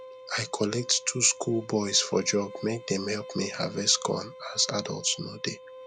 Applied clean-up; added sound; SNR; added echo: none; Bowed string instrument; 16 dB; none.